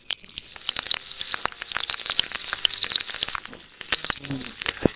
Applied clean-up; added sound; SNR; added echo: neural separator model SepFormer WHAMR!.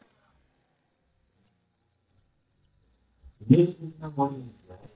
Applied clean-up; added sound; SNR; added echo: neural mask model DeepFilterNet 3.